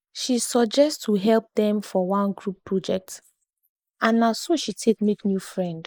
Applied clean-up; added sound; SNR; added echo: neural mask model Resemble Enhance denoiser.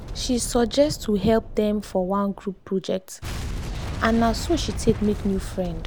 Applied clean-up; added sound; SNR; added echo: none; Boom; 8 dB; none.